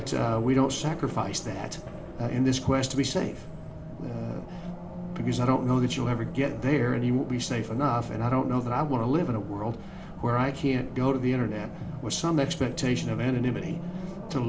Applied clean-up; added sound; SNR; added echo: none; Race car, auto racing; 10 dB; reverberation time 0.5 s.